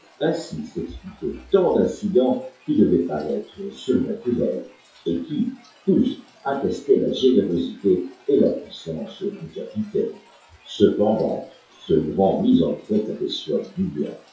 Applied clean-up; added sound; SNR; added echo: classical method WPE with log-MMSE.